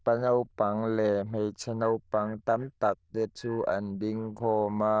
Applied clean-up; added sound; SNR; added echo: neural diffusion model UNIVERSE++.